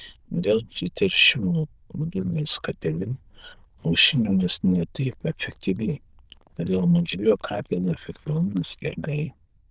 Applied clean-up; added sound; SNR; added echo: neural diffusion model UNIVERSE++.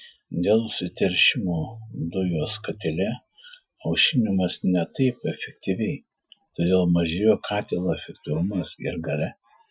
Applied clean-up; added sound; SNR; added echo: classical method Wiener filter.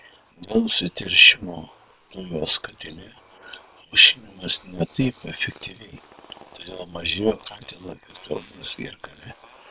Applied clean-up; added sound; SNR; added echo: neural separator model SepFormer WHAM!.